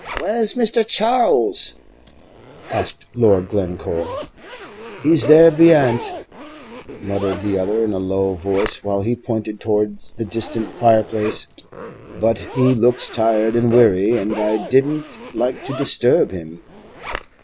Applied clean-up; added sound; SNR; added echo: none; Zipper (clothing) + Zipper (clothing); 14 dB; none.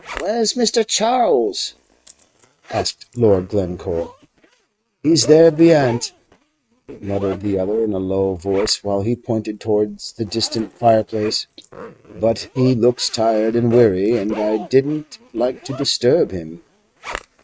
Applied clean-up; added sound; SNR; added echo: neural mask model RNNoise.